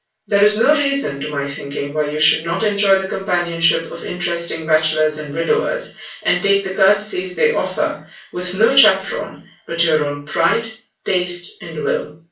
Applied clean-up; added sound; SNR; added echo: none; none; none; reverberation time 0.3 s.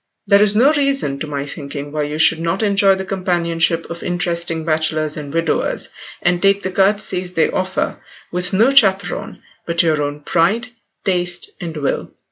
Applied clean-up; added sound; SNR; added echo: none; none; none; none.